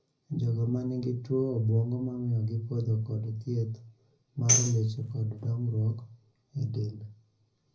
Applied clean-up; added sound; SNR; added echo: none; Tambourine; 1 dB; reverberation time 0.4 s.